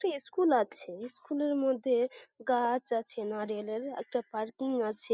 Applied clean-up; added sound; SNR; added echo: none; none; none; none.